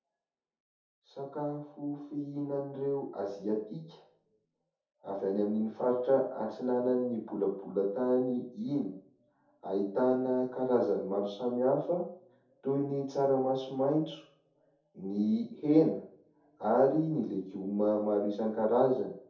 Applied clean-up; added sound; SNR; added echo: none; none; none; reverberation time 0.5 s.